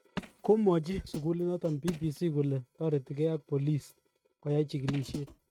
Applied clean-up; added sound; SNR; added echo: neural mask model RNNoise.